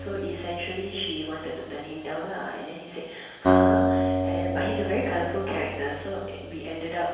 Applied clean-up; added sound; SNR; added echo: none; Acoustic guitar; -3 dB; reverberation time 1.2 s.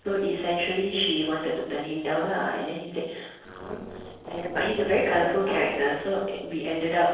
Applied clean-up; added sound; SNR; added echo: neural separator model SepFormer DNS4.